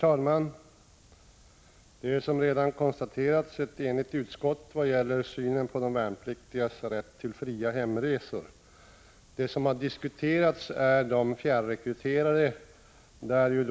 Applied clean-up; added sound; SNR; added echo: none; none; none; none.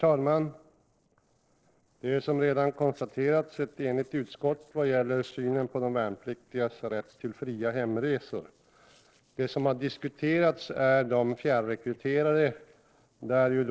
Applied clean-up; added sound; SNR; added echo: neural separator model SepFormer DNS4.